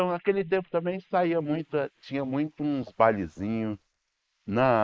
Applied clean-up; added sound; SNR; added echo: neural mask model Resemble Enhance denoiser.